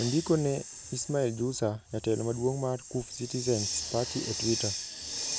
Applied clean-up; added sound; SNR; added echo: none; Hiss; 7 dB; none.